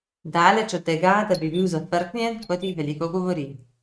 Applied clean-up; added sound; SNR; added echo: neural mask model RNNoise.